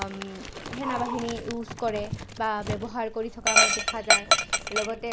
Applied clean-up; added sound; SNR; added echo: none; Dog; -5 dB; none.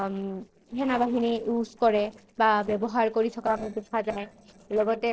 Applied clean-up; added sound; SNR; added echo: neural separator model SepFormer DNS4.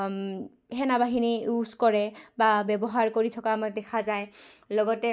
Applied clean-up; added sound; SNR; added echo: none; none; none; none.